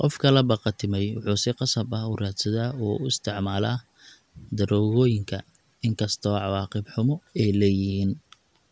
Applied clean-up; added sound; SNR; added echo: none; none; none; none.